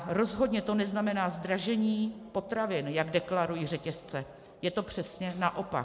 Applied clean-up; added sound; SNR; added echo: none; none; none; none.